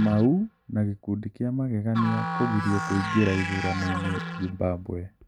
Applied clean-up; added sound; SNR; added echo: none; Musical instrument; 7 dB; none.